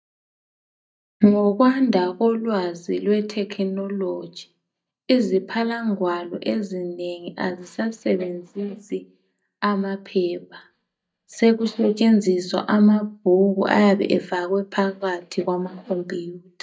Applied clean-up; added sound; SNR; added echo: neural mask model DeepFilterNet 3.